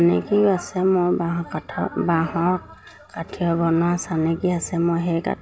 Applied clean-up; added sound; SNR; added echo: none; none; none; none.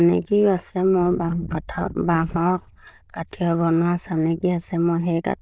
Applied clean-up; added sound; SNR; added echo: neural diffusion model UNIVERSE++.